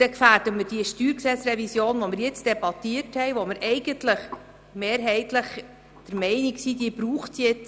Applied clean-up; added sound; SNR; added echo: none; none; none; none.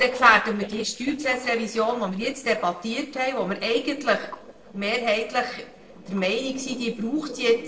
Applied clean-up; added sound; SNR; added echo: neural separator model SepFormer DNS4.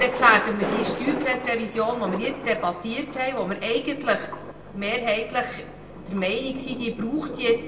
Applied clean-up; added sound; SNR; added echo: none; Thunder; 9 dB; reverberation time 0.5 s.